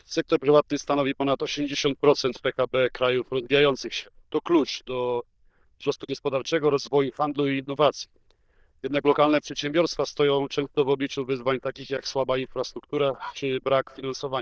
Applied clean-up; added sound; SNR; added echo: neural diffusion model UNIVERSE++.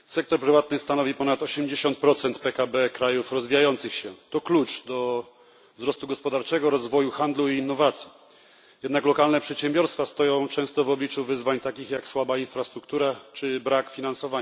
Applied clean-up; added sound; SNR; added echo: none; none; none; none.